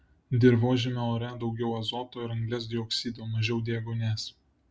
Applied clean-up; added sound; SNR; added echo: none; none; none; none.